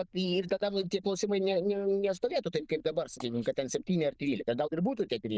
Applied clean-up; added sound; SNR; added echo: neural diffusion model UNIVERSE++.